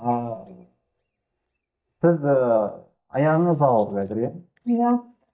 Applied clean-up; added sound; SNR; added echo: neural mask model DeepFilterNet 3.